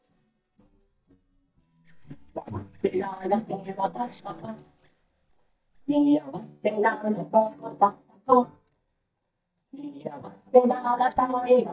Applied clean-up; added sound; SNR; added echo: neural mask model DeepFilterNet 3.